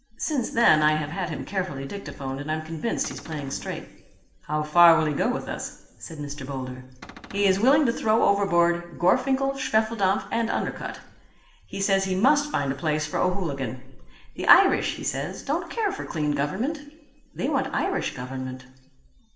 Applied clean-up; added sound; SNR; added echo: none; Cupboard open or close; 17 dB; reverberation time 0.8 s.